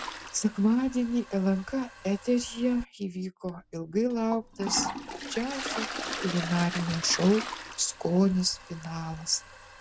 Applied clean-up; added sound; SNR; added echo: none; Toilet flush; 10 dB; none.